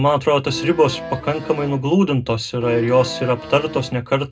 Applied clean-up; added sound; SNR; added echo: none; Accordion; 12 dB; reverberation time 0.2 s.